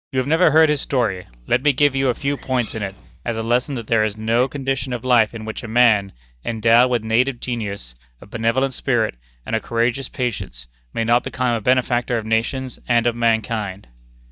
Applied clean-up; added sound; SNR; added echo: neural mask model DeepFilterNet 3.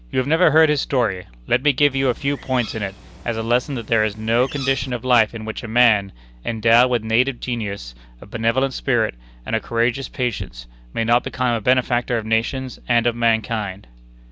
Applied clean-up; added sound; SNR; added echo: none; Bird; 17 dB; none.